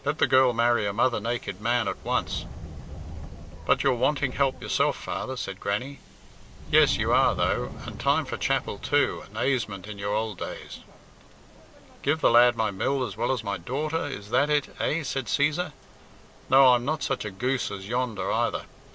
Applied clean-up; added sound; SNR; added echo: none; Subway, metro, underground; 15 dB; none.